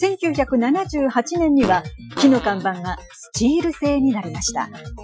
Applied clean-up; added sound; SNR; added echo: classical method Wiener filter.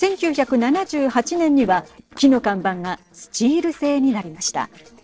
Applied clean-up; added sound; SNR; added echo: neural separator model SepFormer DNS4.